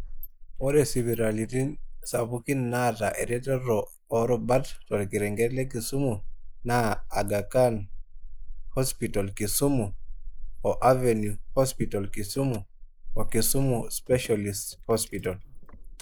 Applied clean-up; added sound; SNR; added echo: neural mask model Resemble Enhance denoiser.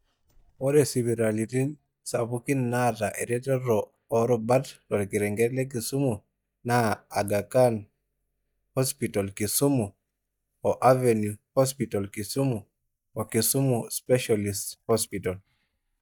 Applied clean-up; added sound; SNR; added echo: neural mask model DeepFilterNet 3.